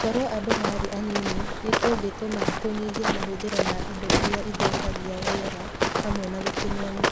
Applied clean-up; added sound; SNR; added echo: none; Walk, footsteps; -3 dB; none.